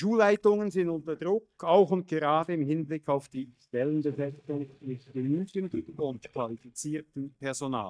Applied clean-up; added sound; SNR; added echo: neural mask model DeepFilterNet 3.